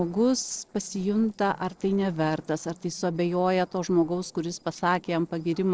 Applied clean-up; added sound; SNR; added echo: neural separator model SepFormer DNS4.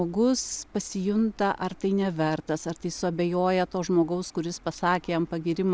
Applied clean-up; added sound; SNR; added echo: none; none; none; none.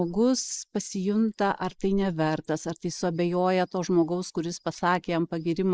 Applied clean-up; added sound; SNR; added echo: neural mask model Resemble Enhance denoiser.